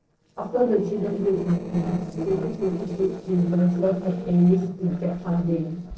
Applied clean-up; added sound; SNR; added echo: neural separator model SepFormer DNS4.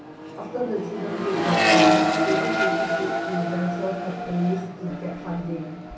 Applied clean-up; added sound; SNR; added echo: none; Accelerating, revving, vroom; -4 dB; reverberation time 0.6 s.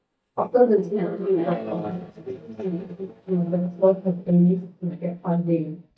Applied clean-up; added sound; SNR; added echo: neural mask model DeepFilterNet 3.